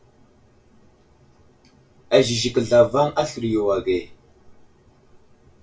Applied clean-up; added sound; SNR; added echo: none; none; none; reverberation time 0.2 s.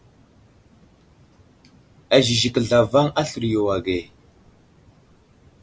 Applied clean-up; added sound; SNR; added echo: none; none; none; none.